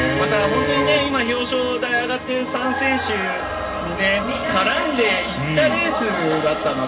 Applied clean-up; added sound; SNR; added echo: none; none; none; reverberation time 0.1 s.